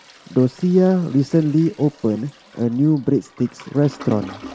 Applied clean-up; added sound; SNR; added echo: none; Toilet flush; 20 dB; none.